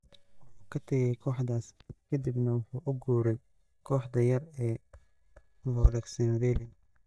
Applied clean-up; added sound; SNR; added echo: neural mask model DeepFilterNet 3.